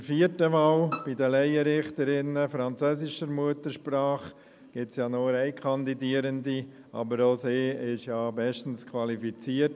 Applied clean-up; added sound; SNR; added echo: none; Bowed string instrument; 13 dB; none.